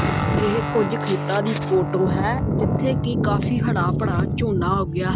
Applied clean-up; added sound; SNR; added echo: none; Guitar; 5 dB; none.